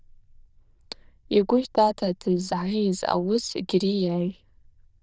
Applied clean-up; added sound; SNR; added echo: neural diffusion model UNIVERSE++.